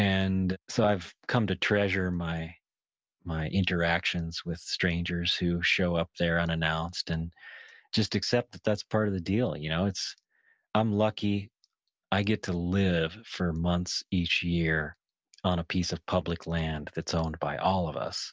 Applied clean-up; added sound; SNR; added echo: none; none; none; none.